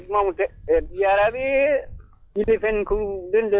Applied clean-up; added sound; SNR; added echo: classical method log-MMSE.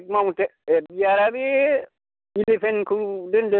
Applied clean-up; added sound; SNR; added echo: none; none; none; none.